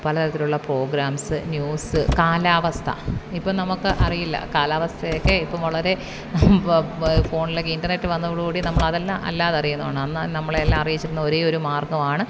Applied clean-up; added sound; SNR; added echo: none; Car; 6 dB; none.